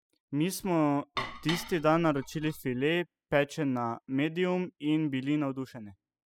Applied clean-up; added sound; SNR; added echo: classical method spectral subtraction.